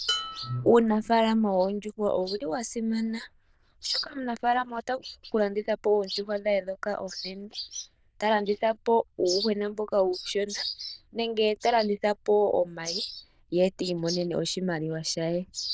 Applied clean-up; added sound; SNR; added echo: neural diffusion model UNIVERSE++.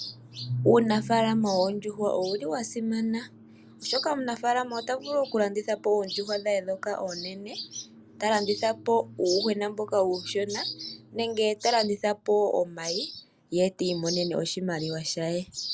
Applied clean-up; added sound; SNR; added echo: none; none; none; none.